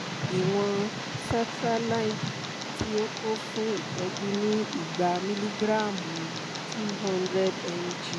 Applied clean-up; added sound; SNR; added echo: none; Tick; 4 dB; none.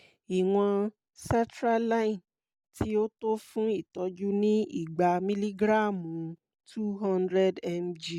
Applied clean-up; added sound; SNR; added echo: none; none; none; none.